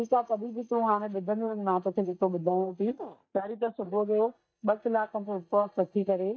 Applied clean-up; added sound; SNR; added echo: neural mask model DeepFilterNet 3.